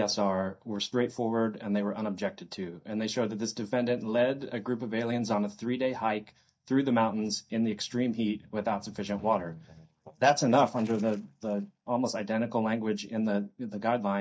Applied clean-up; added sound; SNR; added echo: neural mask model DeepFilterNet 3.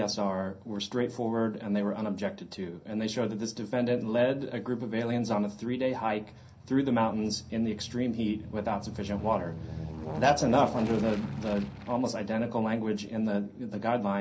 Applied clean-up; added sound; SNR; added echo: none; Aircraft; 14 dB; reverberation time 0.3 s.